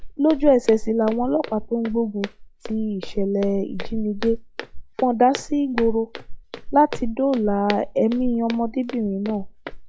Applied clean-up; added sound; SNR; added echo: classical method log-MMSE.